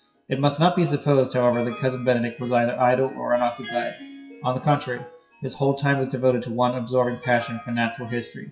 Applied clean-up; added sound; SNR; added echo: classical method WPE with log-MMSE.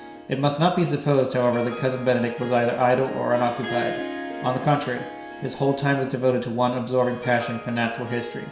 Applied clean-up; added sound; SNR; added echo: none; Harp; 13 dB; reverberation time 0.7 s.